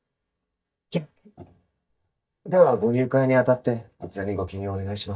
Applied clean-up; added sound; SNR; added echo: neural mask model DeepFilterNet 3.